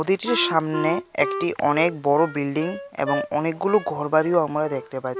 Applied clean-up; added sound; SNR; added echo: none; Wind instrument, woodwind instrument; 10 dB; none.